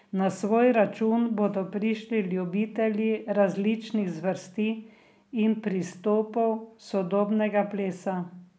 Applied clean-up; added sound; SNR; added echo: none; none; none; none.